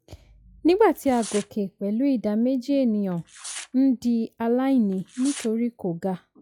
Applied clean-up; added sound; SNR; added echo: classical method log-MMSE.